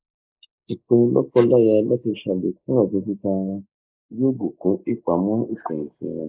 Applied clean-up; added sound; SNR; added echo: neural mask model Resemble Enhance denoiser.